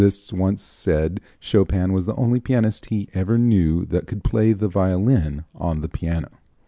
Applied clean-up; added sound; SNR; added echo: none; none; none; none.